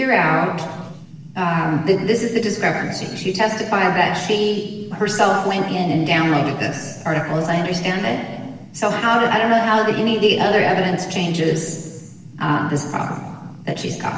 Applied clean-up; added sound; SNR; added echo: none; none; none; reverberation time 1.2 s.